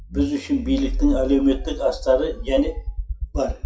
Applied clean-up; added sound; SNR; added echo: classical method WPE with log-MMSE.